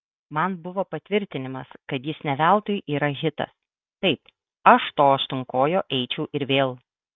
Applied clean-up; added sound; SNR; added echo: none; none; none; none.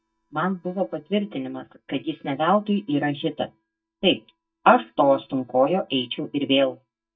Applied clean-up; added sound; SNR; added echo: neural mask model DeepFilterNet 3.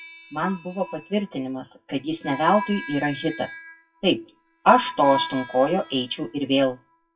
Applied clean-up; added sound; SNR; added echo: classical method WPE with log-MMSE.